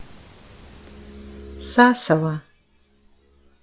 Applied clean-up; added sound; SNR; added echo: classical method log-MMSE.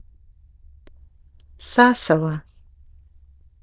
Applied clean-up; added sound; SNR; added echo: neural diffusion model UNIVERSE++.